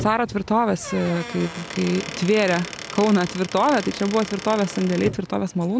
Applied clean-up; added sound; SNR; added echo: none; Squeak / Wood; 13 dB; none.